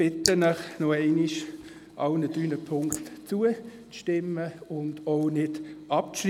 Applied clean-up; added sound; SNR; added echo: neural mask model Resemble Enhance denoiser.